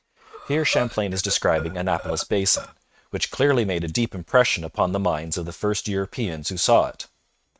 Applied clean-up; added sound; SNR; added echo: neural mask model RNNoise.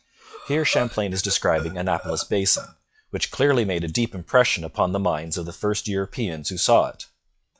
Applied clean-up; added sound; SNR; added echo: classical method log-MMSE.